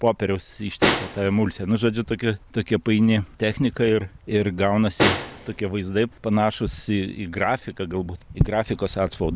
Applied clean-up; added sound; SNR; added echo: none; Snare drum; 6 dB; none.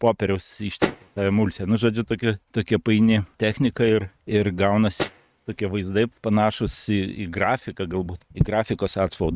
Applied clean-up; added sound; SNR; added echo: neural mask model RNNoise.